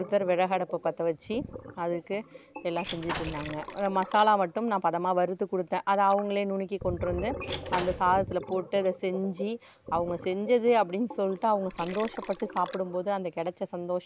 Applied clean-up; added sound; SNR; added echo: none; Squeak / Slam / Wood + Gurgling; 13 dB; none.